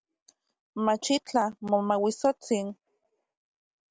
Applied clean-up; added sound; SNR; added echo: none; none; none; none.